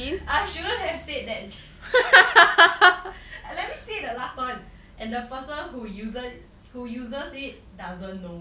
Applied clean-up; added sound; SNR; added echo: none; none; none; none.